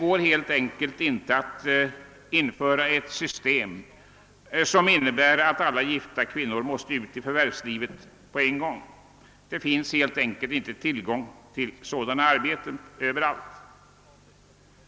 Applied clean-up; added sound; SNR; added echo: none; none; none; none.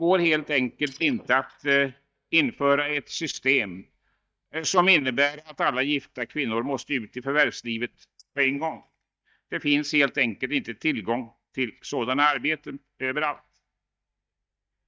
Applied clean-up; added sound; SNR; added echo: neural mask model DeepFilterNet 3.